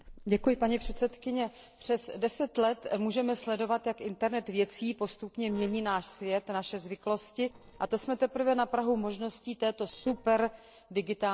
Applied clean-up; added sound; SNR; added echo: neural separator model SepFormer DNS4.